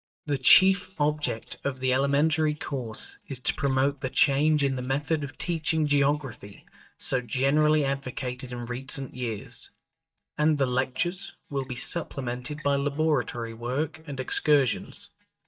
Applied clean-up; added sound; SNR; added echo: neural mask model DeepFilterNet 3.